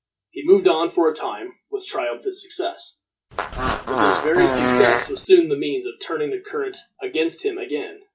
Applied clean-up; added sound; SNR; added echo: none; Fart; -1 dB; reverberation time 0.1 s.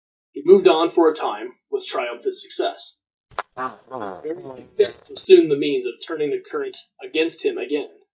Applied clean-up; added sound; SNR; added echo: neural mask model DeepFilterNet 3.